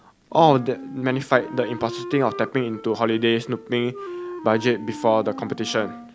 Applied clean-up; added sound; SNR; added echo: none; Wind instrument, woodwind instrument; 13 dB; none.